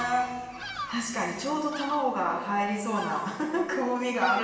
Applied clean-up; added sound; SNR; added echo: none; Bird vocalization, bird call, bird song; 11 dB; reverberation time 1.3 s.